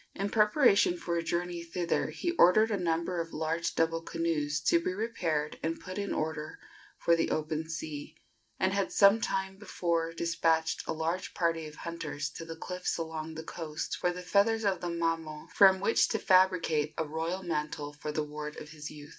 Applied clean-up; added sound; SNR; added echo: none; none; none; none.